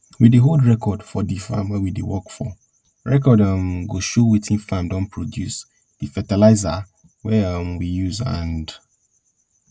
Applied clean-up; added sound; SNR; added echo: none; none; none; none.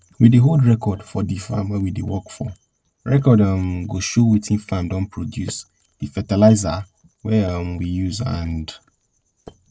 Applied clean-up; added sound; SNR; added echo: neural separator model SepFormer DNS4.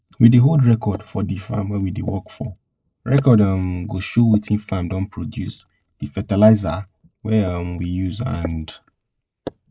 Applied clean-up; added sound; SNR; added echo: neural mask model Resemble Enhance denoiser.